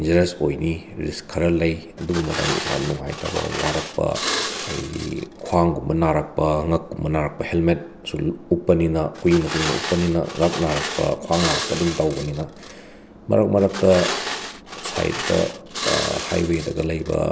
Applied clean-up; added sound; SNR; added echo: none; Glass; 7 dB; none.